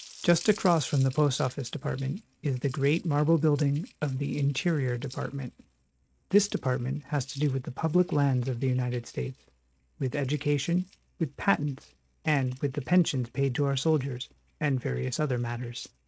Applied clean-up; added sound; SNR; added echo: neural mask model RNNoise.